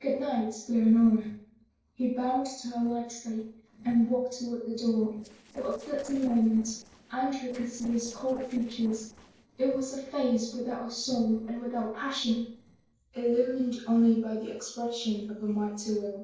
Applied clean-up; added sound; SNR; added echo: neural separator model SepFormer DNS4.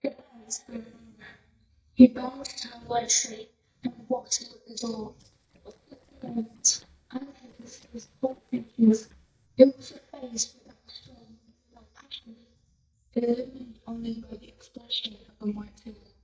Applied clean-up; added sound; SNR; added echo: neural mask model DeepFilterNet 3.